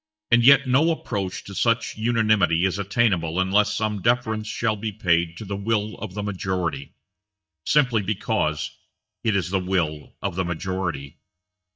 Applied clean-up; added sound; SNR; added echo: neural mask model DeepFilterNet 3.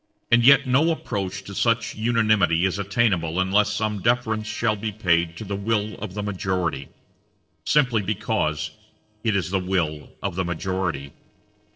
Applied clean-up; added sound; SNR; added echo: neural separator model SepFormer DNS4.